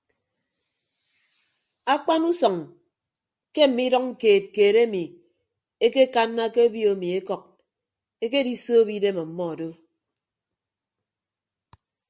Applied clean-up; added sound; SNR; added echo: none; none; none; none.